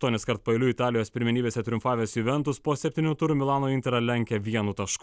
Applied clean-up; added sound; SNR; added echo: none; none; none; none.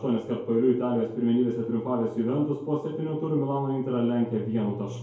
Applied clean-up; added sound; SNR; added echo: none; none; none; reverberation time 2.3 s.